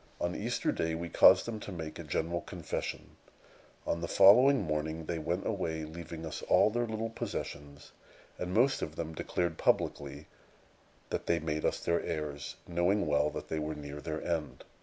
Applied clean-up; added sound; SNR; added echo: none; none; none; none.